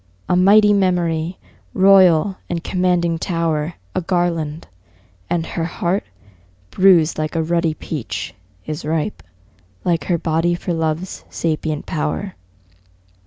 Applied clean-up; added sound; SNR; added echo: none; none; none; none.